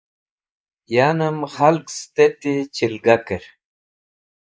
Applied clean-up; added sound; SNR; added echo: neural mask model Resemble Enhance denoiser.